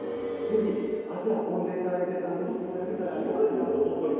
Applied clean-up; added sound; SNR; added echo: none; none; none; reverberation time 2.2 s.